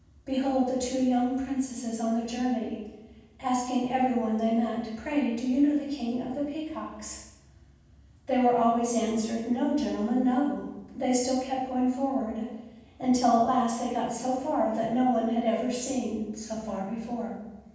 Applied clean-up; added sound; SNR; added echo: none; none; none; reverberation time 1.2 s.